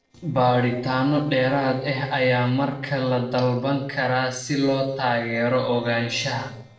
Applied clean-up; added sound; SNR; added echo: neural separator model SepFormer DNS4.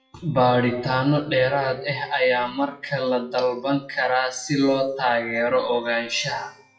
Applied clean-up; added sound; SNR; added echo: classical method WPE with log-MMSE.